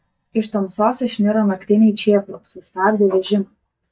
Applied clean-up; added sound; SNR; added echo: neural mask model DeepFilterNet 3.